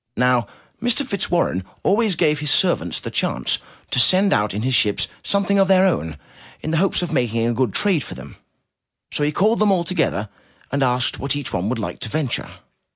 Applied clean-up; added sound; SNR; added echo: none; none; none; none.